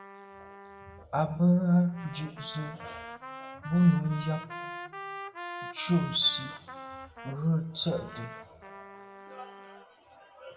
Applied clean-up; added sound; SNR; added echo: none; Trumpet; 13 dB; reverberation time 0.9 s.